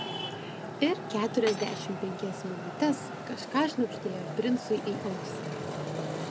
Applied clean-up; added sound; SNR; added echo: none; Traffic noise, roadway noise + Cutlery, silverware; 5 dB; none.